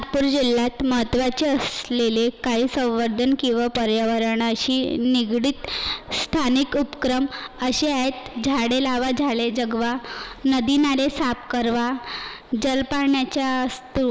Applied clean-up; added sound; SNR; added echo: none; none; none; none.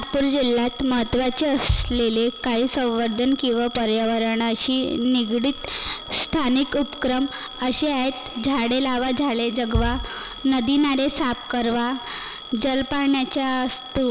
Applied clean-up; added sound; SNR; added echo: none; Bass drum + Telephone; 8 dB; none.